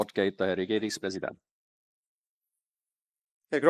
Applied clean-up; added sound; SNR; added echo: neural mask model Resemble Enhance denoiser.